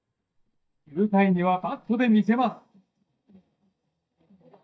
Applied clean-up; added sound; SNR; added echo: neural mask model DeepFilterNet 3.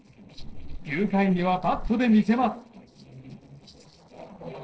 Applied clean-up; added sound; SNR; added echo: neural separator model SepFormer DNS4.